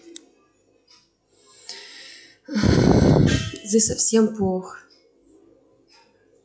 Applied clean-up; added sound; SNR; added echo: classical method log-MMSE.